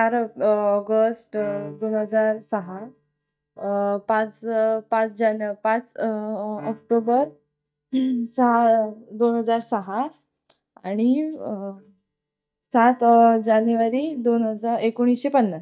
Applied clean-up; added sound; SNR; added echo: neural mask model DeepFilterNet 3.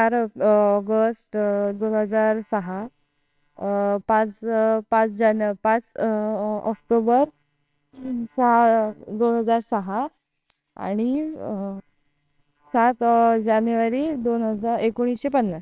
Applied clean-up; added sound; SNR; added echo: neural separator model SepFormer WHAMR!.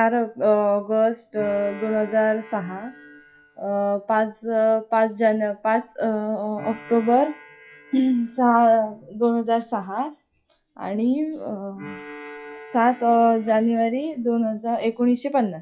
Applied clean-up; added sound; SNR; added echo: classical method WPE with log-MMSE.